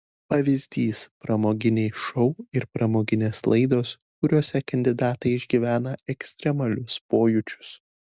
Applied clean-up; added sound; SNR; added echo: none; none; none; none.